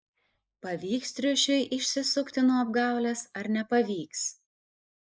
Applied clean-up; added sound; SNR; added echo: neural mask model Resemble Enhance denoiser.